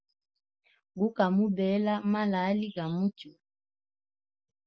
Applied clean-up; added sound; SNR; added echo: none; none; none; none.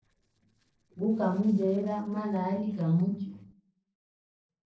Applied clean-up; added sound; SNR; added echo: neural separator model SepFormer DNS4.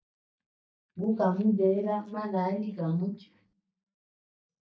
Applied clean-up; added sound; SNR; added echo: neural mask model DeepFilterNet 3.